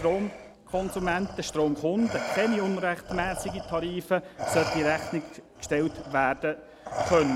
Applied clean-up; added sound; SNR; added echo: none; Respiratory sounds; 8 dB; none.